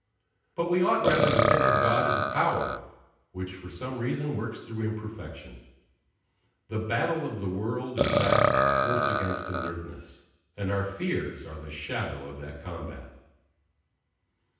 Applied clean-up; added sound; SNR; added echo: none; Burping, eructation; -5 dB; reverberation time 0.9 s.